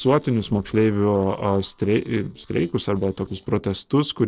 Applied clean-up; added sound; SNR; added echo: neural separator model SepFormer DNS4.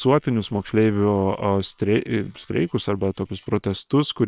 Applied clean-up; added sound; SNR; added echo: neural separator model SepFormer WHAM!.